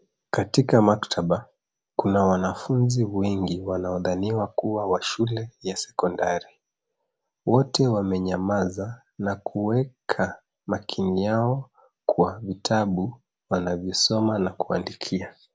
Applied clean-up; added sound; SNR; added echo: none; none; none; none.